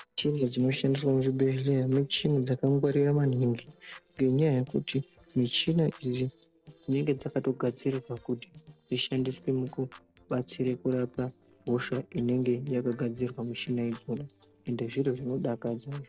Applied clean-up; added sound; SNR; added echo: neural separator model SepFormer DNS4.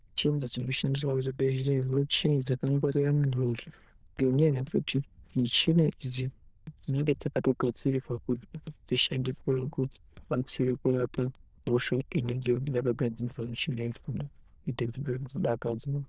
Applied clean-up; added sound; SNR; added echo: neural diffusion model UNIVERSE++.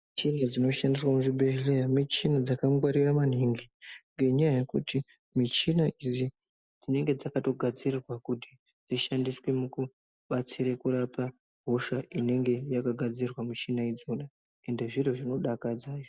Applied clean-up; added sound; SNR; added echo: none; none; none; none.